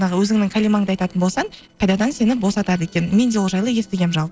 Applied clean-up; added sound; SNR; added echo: neural separator model SepFormer DNS4.